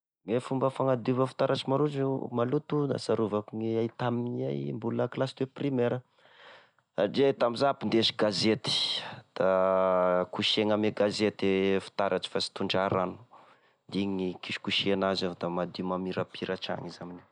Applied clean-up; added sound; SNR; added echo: none; none; none; none.